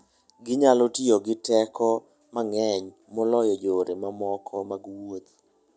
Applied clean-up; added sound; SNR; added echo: none; none; none; none.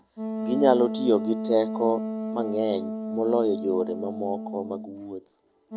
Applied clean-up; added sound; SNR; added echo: none; Wind instrument, woodwind instrument; 6 dB; none.